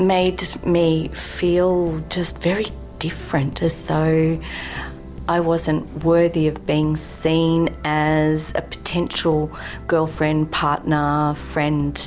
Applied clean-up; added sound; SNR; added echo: none; none; none; none.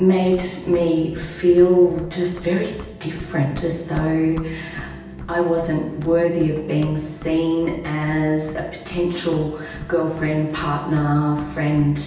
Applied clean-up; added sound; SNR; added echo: none; Run; 19 dB; reverberation time 0.9 s.